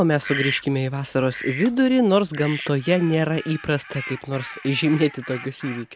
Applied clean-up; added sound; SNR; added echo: none; none; none; none.